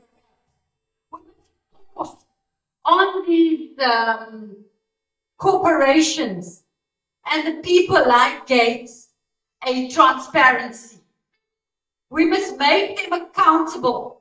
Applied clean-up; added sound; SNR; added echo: neural mask model DeepFilterNet 3.